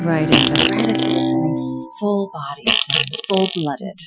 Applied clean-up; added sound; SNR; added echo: classical method Wiener filter.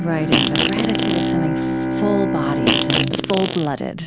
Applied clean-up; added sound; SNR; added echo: none; Bowed string instrument + Fart; -3 dB; none.